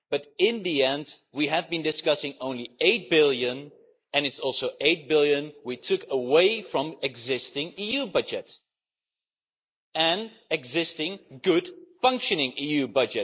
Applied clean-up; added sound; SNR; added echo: neural mask model Resemble Enhance denoiser.